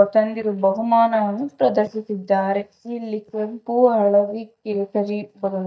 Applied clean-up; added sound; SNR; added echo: neural mask model DeepFilterNet 3.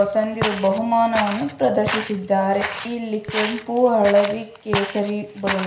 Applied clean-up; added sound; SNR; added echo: none; Walk, footsteps; 8 dB; reverberation time 0.5 s.